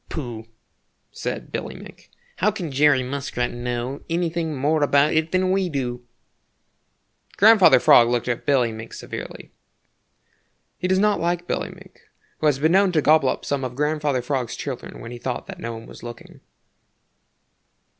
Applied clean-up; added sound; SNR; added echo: none; none; none; none.